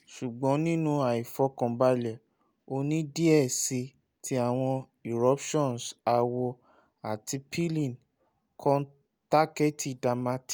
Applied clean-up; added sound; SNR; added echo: none; none; none; none.